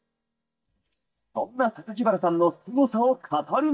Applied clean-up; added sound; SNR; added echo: neural mask model DeepFilterNet 3.